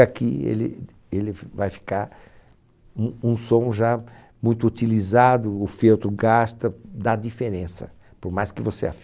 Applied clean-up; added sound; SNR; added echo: none; none; none; none.